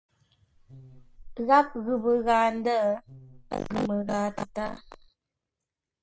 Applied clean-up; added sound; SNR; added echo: none; Buzz; 18 dB; none.